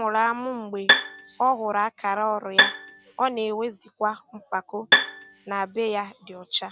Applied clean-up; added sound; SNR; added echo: none; Bowed string instrument; -4 dB; none.